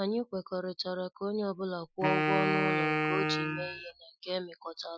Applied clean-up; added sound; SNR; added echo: classical method Wiener filter.